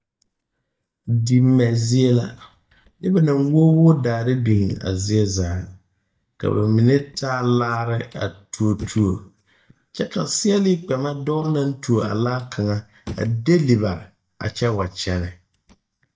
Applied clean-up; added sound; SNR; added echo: neural mask model DeepFilterNet 3.